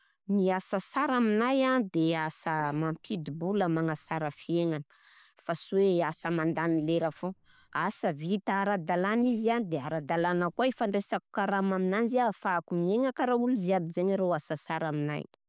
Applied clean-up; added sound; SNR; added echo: neural mask model Resemble Enhance denoiser.